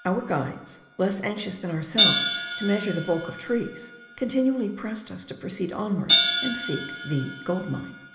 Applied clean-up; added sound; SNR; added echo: none; Hi-hat; 0 dB; reverberation time 1.1 s.